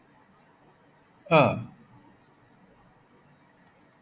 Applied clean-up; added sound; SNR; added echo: none; none; none; none.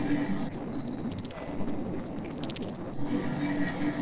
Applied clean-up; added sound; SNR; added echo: neural separator model SepFormer DNS4.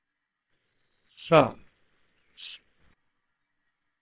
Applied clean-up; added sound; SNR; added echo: neural separator model SepFormer WHAMR!.